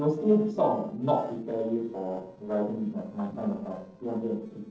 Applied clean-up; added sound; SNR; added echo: neural separator model SepFormer DNS4.